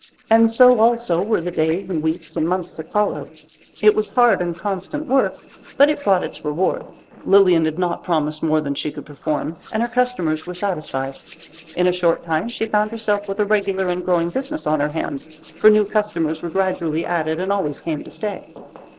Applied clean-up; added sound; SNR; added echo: neural separator model SepFormer DNS4.